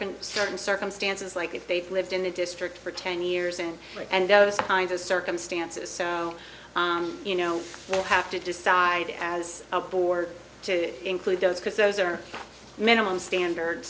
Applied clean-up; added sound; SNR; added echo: none; none; none; none.